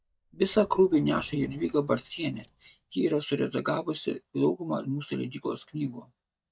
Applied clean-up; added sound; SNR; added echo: neural mask model DeepFilterNet 3.